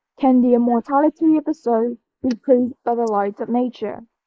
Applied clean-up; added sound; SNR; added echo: neural mask model Resemble Enhance denoiser.